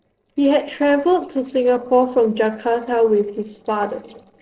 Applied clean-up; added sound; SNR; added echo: neural separator model SepFormer DNS4.